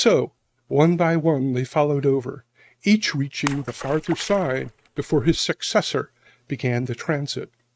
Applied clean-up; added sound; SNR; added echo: neural mask model RNNoise.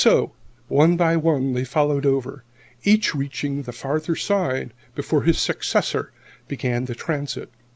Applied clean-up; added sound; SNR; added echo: none; none; none; none.